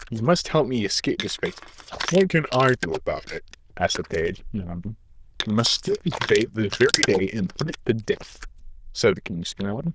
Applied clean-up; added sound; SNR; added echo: neural diffusion model UNIVERSE++.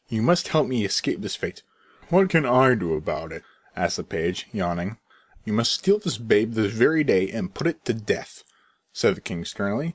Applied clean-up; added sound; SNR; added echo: none; none; none; none.